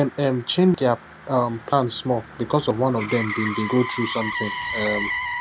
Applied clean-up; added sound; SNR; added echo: none; Motor vehicle (road); 8 dB; none.